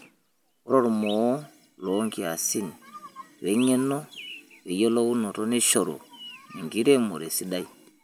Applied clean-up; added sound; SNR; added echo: none; none; none; none.